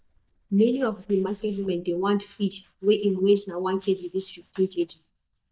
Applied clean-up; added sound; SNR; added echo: neural mask model DeepFilterNet 3.